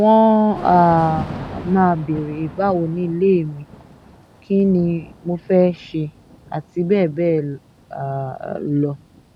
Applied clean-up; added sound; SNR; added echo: none; Thunder / Rain; 17 dB; none.